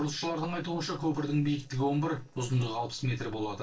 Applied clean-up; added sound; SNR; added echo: neural separator model SepFormer DNS4.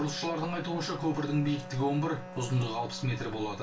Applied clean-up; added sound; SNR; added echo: none; Wind instrument, woodwind instrument; 13 dB; reverberation time 0.2 s.